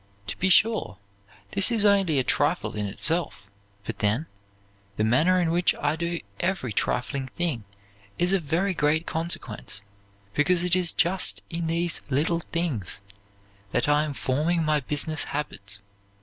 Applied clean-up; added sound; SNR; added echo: none; none; none; none.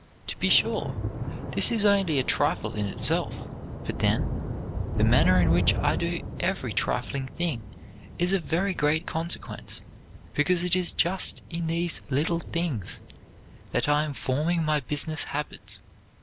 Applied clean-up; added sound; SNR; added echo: none; Thunder / Rain; 5 dB; none.